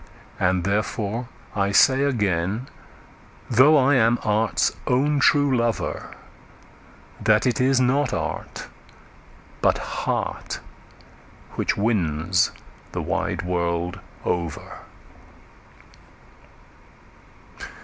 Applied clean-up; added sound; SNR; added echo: none; none; none; none.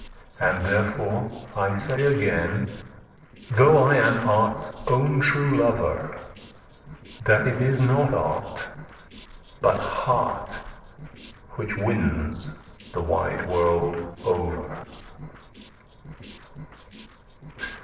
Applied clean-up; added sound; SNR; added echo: neural separator model SepFormer DNS4.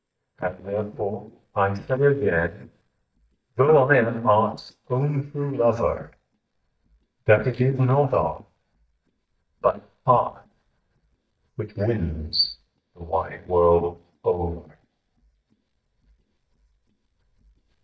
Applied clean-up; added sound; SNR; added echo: neural mask model DeepFilterNet 3.